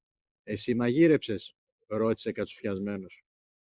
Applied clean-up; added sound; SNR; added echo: neural mask model Resemble Enhance denoiser.